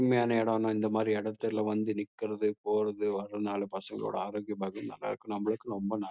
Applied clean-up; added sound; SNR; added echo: none; none; none; none.